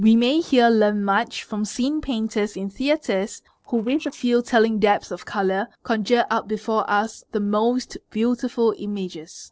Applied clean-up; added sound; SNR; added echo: neural separator model SepFormer DNS4.